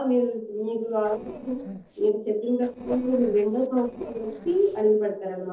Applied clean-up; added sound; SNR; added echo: neural separator model SepFormer DNS4.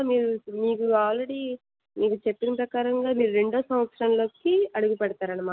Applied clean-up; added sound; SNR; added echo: none; none; none; none.